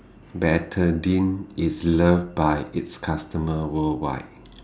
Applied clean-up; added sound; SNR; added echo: none; none; none; none.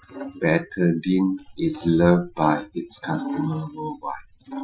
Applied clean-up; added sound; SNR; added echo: classical method Wiener filter.